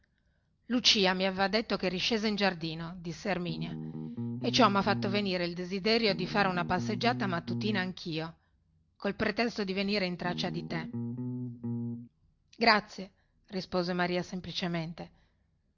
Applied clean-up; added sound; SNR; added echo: none; Bass guitar; 5 dB; none.